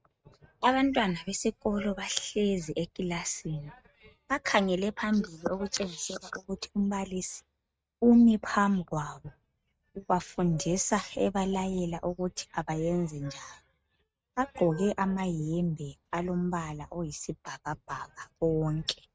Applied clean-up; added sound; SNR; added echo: neural mask model RNNoise.